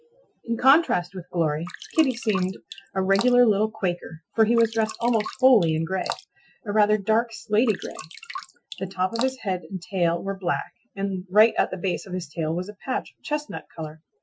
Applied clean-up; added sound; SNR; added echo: classical method Wiener filter.